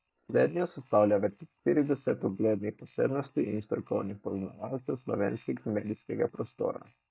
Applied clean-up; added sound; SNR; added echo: neural mask model DeepFilterNet 3.